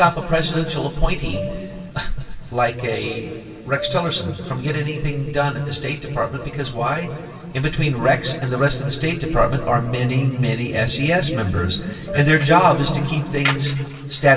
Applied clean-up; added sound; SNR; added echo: none; Piano; 11 dB; reverberation time 2.5 s.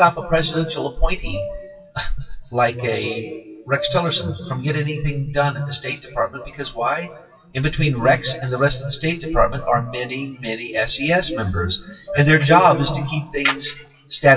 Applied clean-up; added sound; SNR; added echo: classical method WPE with log-MMSE.